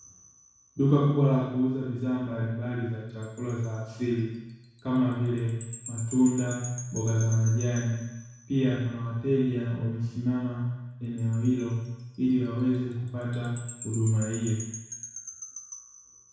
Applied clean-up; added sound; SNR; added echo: none; Wind chime; 18 dB; reverberation time 1.1 s.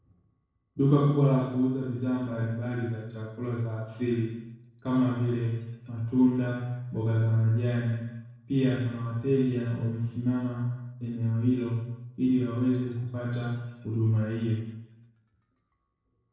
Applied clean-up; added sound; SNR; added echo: neural separator model SepFormer DNS4.